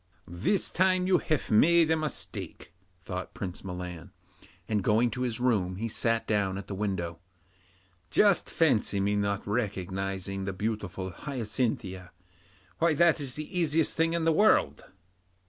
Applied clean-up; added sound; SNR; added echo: none; none; none; none.